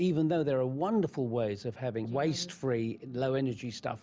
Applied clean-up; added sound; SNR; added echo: none; none; none; none.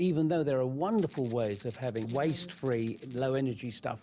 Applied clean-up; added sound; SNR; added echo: none; Rattle (instrument); 20 dB; none.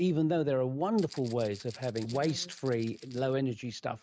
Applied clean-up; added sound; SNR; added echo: neural mask model RNNoise.